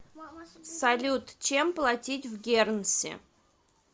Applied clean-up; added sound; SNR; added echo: none; none; none; none.